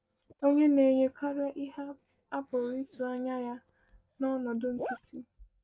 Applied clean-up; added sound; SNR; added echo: neural mask model DeepFilterNet 3.